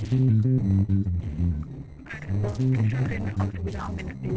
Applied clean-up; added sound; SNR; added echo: neural separator model SepFormer DNS4.